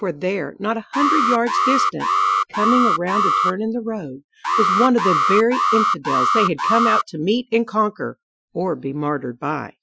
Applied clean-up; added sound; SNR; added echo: classical method Wiener filter.